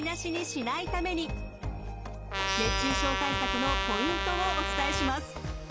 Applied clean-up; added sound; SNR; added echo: none; Trumpet; -1 dB; none.